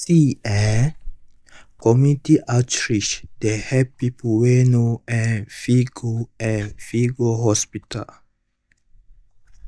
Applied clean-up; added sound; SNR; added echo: neural mask model DeepFilterNet 3.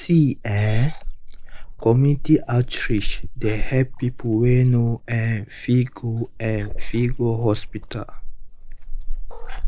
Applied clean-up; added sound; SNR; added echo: neural mask model Resemble Enhance denoiser.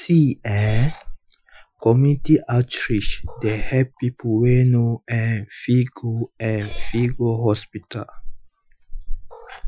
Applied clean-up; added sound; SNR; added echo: classical method Wiener filter.